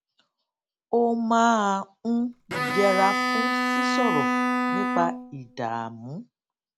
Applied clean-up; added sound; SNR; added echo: none; Bowed string instrument; -1 dB; none.